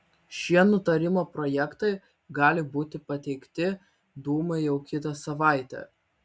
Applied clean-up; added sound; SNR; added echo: none; none; none; none.